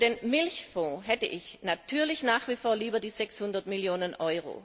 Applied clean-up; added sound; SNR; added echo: none; none; none; none.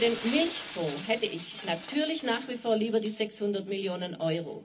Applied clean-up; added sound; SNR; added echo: none; Shatter; 12 dB; reverberation time 0.4 s.